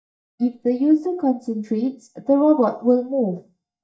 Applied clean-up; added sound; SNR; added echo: neural mask model DeepFilterNet 3.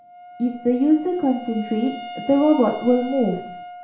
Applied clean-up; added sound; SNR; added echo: none; Wind instrument, woodwind instrument; 14 dB; reverberation time 0.5 s.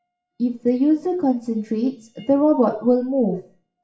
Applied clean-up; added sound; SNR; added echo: classical method WPE with log-MMSE.